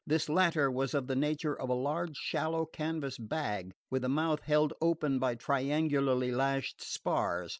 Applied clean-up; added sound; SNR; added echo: none; none; none; none.